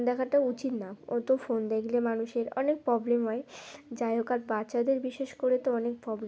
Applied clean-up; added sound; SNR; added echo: none; none; none; none.